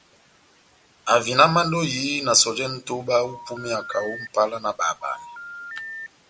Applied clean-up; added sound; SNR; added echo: none; Telephone; 14 dB; none.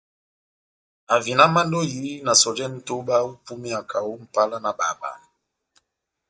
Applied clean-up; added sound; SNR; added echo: neural mask model DeepFilterNet 3.